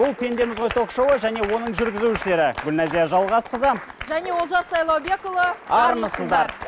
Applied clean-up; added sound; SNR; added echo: none; Bark / Chatter / Chirp, tweet / Livestock, farm animals, working animals; 20 dB; none.